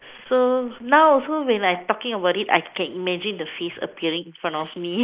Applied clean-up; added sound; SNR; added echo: neural mask model Resemble Enhance denoiser.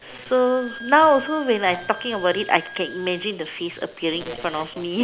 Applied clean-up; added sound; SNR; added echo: none; Wind instrument, woodwind instrument; 15 dB; none.